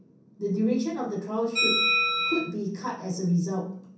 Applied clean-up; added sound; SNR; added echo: none; Bell; 1 dB; reverberation time 0.6 s.